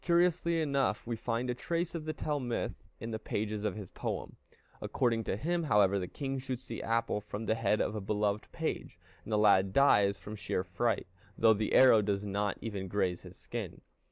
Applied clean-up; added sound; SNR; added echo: none; none; none; none.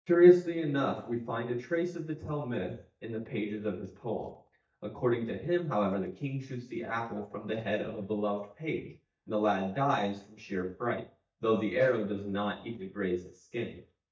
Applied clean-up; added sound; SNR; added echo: neural mask model DeepFilterNet 3.